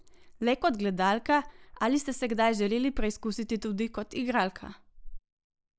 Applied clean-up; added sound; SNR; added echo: neural mask model Resemble Enhance denoiser.